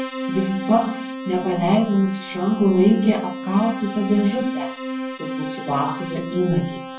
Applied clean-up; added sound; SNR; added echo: none; Keyboard (musical); 8 dB; reverberation time 0.3 s.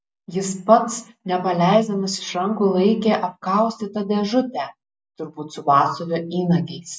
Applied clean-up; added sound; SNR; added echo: none; none; none; none.